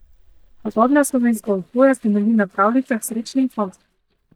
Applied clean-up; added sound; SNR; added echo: neural mask model DeepFilterNet 3.